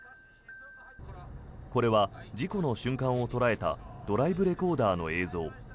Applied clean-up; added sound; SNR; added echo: none; none; none; none.